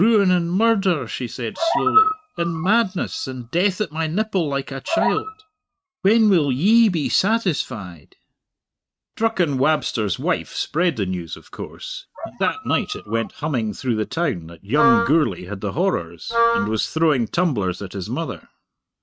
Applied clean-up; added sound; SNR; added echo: neural mask model RNNoise.